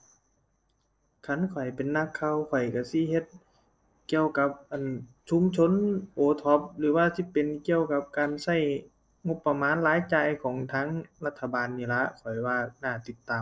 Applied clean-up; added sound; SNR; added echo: neural separator model SepFormer DNS4.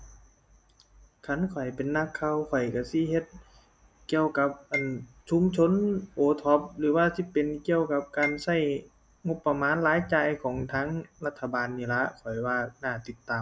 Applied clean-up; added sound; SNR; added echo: none; Marimba, xylophone; 12 dB; none.